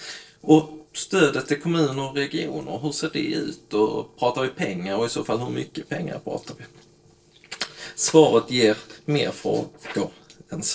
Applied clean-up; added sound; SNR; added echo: neural separator model SepFormer DNS4.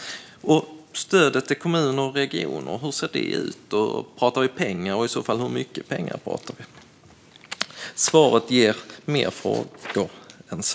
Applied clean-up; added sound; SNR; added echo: none; none; none; none.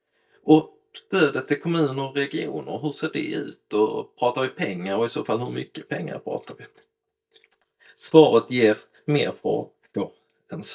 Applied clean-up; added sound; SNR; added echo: neural mask model DeepFilterNet 3.